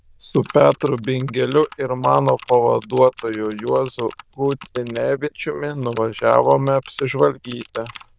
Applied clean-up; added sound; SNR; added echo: neural diffusion model UNIVERSE++.